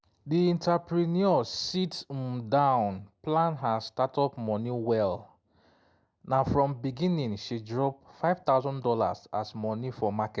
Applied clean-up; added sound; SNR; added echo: none; none; none; none.